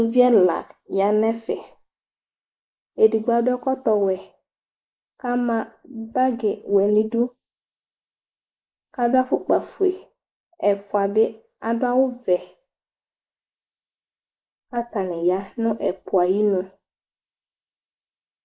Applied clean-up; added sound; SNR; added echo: neural mask model Resemble Enhance denoiser.